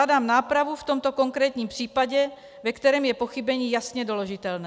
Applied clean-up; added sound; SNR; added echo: none; none; none; none.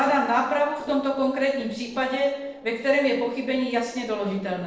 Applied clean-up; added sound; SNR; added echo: neural separator model SepFormer DNS4.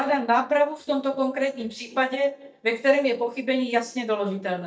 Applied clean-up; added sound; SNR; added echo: neural mask model DeepFilterNet 3.